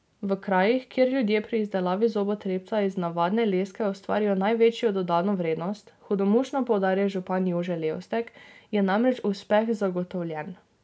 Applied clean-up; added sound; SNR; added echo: none; none; none; none.